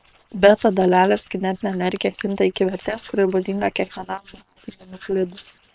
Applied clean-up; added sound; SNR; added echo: neural separator model SepFormer WHAM!.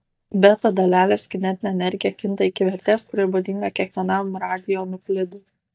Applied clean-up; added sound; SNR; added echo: neural mask model DeepFilterNet 3.